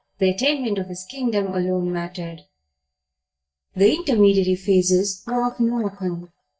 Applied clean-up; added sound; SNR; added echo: neural mask model DeepFilterNet 3.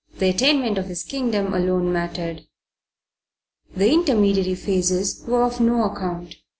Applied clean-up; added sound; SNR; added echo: none; none; none; none.